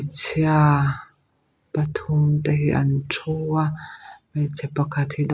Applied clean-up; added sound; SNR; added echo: neural mask model Resemble Enhance denoiser.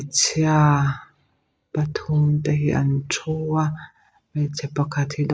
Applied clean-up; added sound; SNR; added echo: neural mask model DeepFilterNet 3.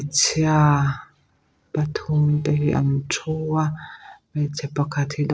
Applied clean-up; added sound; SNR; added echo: neural separator model SepFormer DNS4.